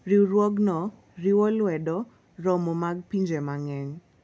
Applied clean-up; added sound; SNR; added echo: none; none; none; none.